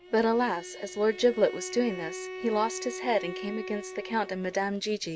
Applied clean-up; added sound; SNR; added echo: none; Bowed string instrument; 12 dB; none.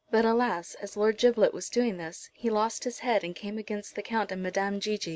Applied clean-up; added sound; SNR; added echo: none; none; none; none.